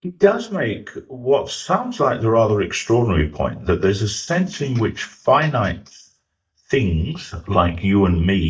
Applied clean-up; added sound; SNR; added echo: neural mask model DeepFilterNet 3.